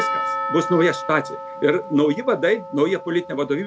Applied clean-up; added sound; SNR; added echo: none; Percussion; 8 dB; none.